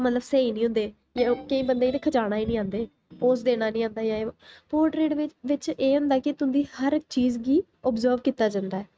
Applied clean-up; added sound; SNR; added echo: neural mask model RNNoise.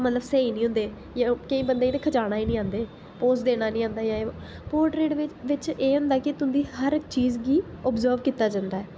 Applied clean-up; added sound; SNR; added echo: none; none; none; none.